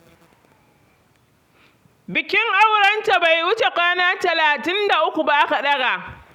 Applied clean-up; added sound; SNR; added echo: none; none; none; none.